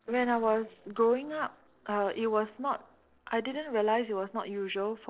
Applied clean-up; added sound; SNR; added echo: neural separator model SepFormer DNS4.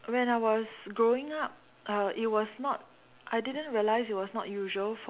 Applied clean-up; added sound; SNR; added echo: none; none; none; none.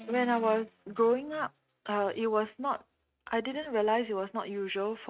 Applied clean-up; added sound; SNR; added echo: neural mask model RNNoise.